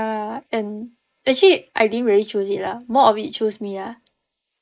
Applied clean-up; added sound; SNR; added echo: neural mask model Resemble Enhance denoiser.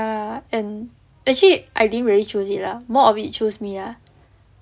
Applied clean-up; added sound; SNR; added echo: none; none; none; none.